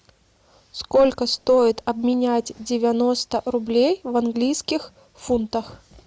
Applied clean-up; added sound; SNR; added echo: none; none; none; none.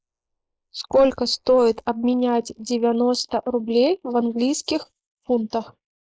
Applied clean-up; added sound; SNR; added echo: neural mask model Resemble Enhance denoiser.